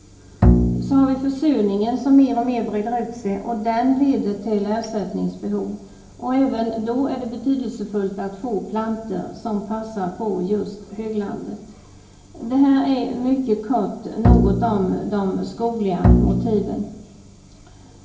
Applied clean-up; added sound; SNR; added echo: none; Bowed string instrument; -2 dB; reverberation time 0.8 s.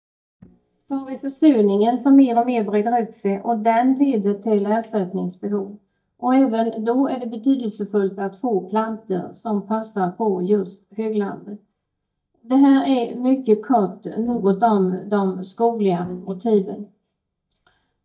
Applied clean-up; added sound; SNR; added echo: neural mask model DeepFilterNet 3.